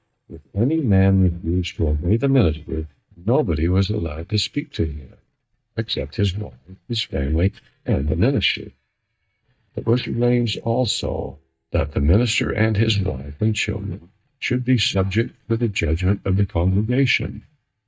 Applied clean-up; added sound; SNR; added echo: neural mask model DeepFilterNet 3.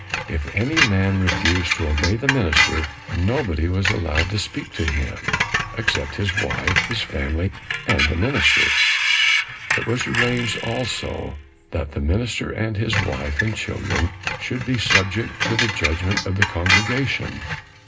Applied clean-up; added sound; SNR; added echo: none; Screech; 0 dB; reverberation time 0.2 s.